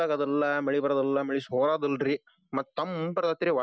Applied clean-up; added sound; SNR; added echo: none; none; none; none.